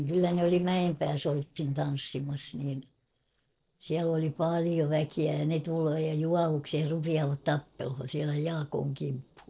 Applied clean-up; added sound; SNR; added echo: neural separator model SepFormer DNS4.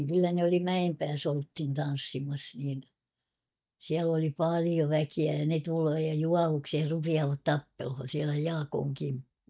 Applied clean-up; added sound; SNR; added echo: neural mask model DeepFilterNet 3.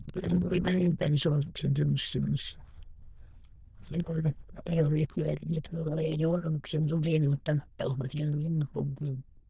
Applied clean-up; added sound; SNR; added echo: neural diffusion model UNIVERSE++.